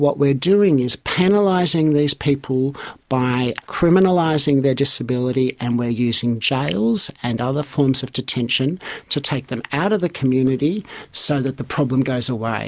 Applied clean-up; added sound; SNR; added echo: none; none; none; none.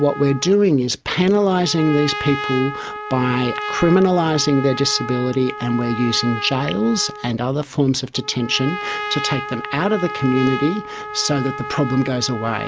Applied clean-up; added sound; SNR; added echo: none; Trumpet; 10 dB; none.